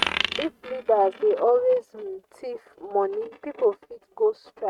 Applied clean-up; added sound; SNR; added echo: neural mask model RNNoise.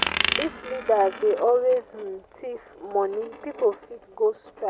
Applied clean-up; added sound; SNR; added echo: none; Coin (dropping); 8 dB; none.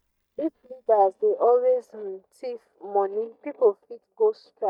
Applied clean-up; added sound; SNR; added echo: neural mask model DeepFilterNet 3.